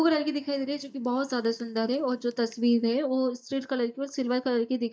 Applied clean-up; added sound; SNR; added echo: neural mask model DeepFilterNet 3.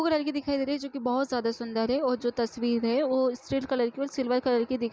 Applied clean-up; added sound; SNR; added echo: none; none; none; none.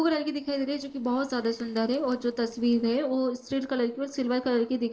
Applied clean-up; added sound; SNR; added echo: neural separator model SepFormer DNS4.